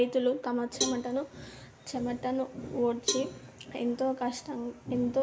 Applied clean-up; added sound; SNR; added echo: none; Cowbell; 9 dB; reverberation time 0.3 s.